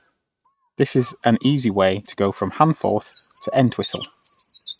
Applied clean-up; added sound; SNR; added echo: neural mask model RNNoise.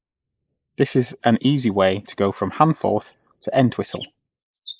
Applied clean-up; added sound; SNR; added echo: neural mask model Resemble Enhance denoiser.